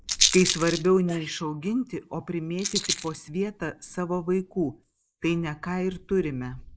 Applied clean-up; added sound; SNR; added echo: neural mask model Resemble Enhance denoiser.